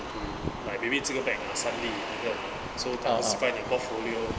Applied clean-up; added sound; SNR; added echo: none; none; none; none.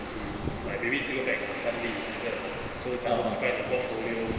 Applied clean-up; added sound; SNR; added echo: none; none; none; reverberation time 1.6 s.